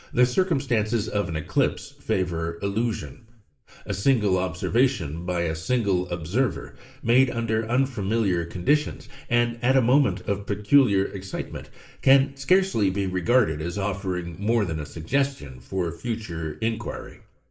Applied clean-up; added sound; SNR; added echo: none; none; none; reverberation time 0.4 s.